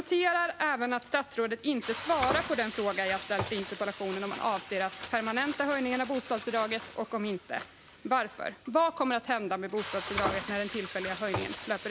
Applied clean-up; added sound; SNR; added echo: none; Frying (food); 10 dB; none.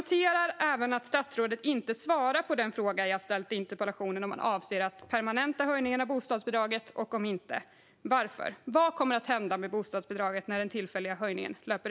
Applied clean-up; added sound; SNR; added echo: none; none; none; none.